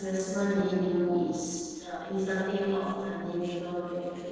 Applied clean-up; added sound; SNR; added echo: neural separator model SepFormer DNS4.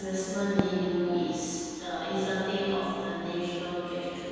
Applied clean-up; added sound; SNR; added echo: none; Fireworks; 12 dB; reverberation time 2.1 s.